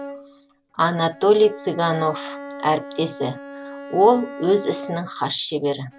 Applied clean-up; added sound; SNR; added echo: none; Bowed string instrument; 16 dB; none.